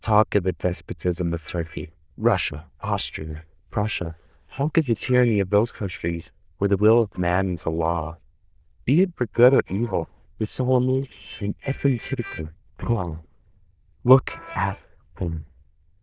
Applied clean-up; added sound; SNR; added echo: neural diffusion model UNIVERSE++.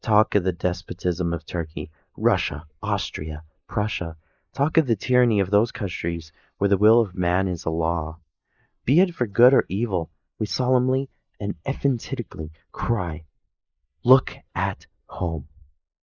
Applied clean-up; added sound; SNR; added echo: neural mask model Resemble Enhance denoiser.